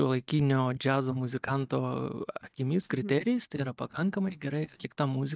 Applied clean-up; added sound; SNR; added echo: neural mask model DeepFilterNet 3.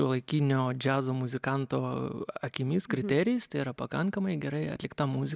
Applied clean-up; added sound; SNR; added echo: none; none; none; none.